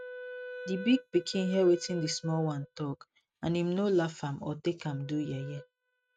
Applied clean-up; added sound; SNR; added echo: neural mask model RNNoise.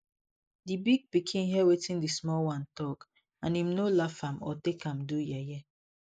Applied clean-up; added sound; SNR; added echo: neural mask model Resemble Enhance denoiser.